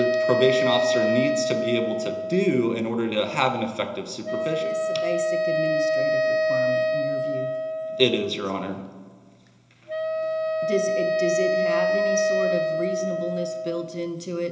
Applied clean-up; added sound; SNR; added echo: none; Wind instrument, woodwind instrument; -2 dB; reverberation time 1.0 s.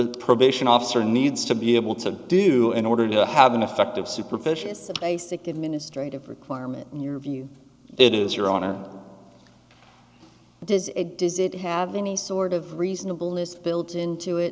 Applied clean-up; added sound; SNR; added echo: none; none; none; none.